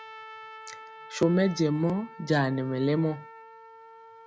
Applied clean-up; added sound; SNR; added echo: none; Trumpet; 17 dB; none.